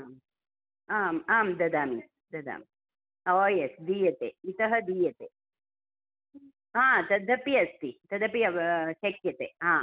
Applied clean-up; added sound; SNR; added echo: none; none; none; none.